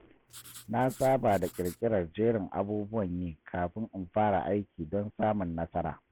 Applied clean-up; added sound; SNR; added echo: none; Writing; 19 dB; none.